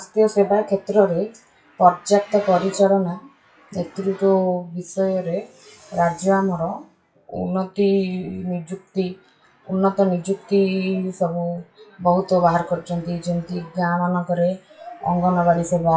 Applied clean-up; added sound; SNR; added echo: classical method WPE with log-MMSE.